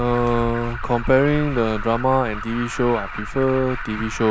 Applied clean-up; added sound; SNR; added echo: none; Alarm; 8 dB; none.